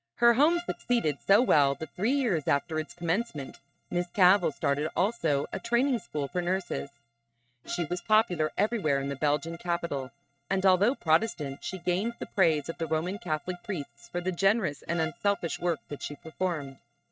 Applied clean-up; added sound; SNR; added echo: neural mask model RNNoise.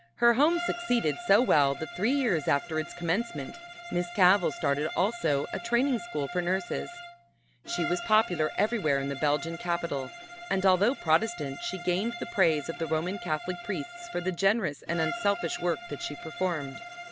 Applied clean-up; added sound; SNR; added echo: none; Bowed string instrument; 12 dB; none.